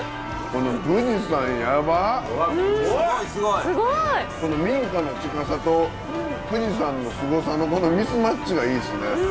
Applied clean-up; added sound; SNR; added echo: none; Wind instrument, woodwind instrument + Church bell; 10 dB; none.